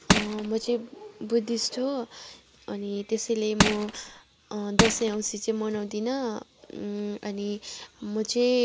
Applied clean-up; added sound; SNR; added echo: none; Crushing; -3 dB; none.